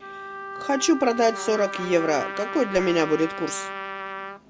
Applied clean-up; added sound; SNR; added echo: none; Trumpet + Trumpet; 9 dB; none.